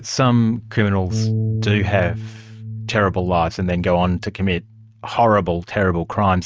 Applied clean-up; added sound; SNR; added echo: neural mask model RNNoise.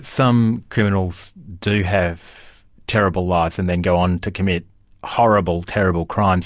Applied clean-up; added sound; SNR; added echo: none; none; none; none.